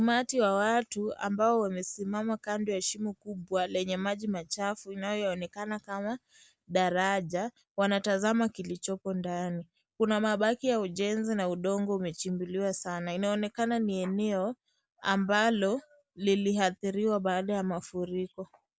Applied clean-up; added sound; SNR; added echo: none; none; none; none.